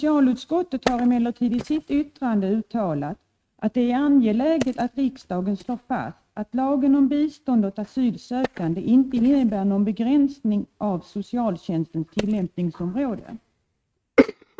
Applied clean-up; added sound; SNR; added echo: neural mask model RNNoise.